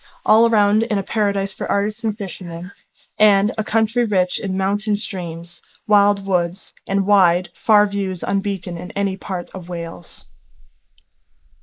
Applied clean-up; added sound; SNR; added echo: neural mask model Resemble Enhance denoiser.